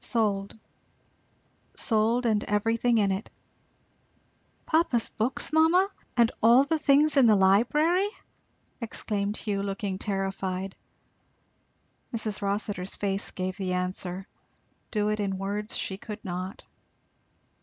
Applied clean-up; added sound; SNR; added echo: none; none; none; none.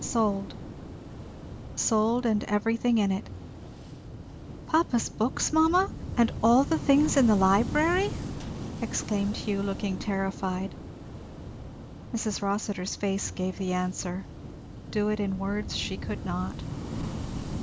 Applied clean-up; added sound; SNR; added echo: none; Waves, surf / Wind; 9 dB; none.